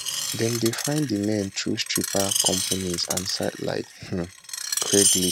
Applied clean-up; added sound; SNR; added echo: none; Screech; 1 dB; none.